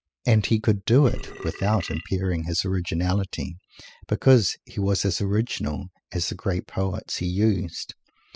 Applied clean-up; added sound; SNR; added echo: classical method spectral subtraction.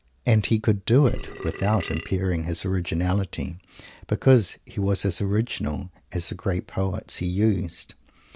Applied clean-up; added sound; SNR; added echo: none; Burping, eructation; 9 dB; none.